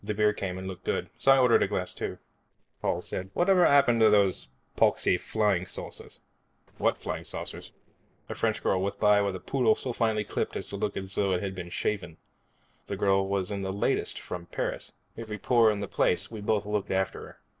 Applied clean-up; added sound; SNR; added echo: neural separator model SepFormer DNS4.